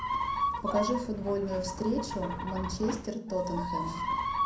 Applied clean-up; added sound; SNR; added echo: none; Chicken, rooster; 1 dB; reverberation time 0.5 s.